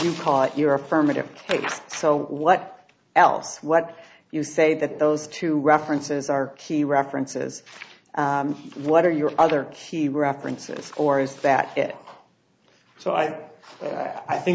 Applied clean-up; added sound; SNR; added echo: none; none; none; none.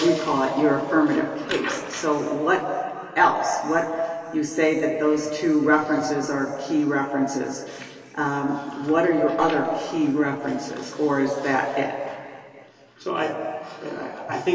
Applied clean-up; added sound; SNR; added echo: none; none; none; reverberation time 2.7 s.